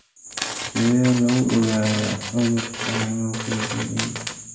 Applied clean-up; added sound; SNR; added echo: none; Tools; 8 dB; reverberation time 1.0 s.